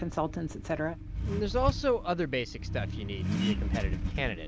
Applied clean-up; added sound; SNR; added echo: none; Accelerating, revving, vroom; 1 dB; none.